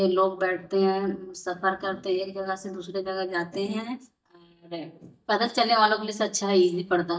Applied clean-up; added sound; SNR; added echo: neural mask model DeepFilterNet 3.